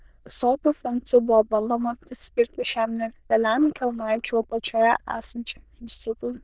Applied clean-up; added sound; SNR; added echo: neural diffusion model UNIVERSE++.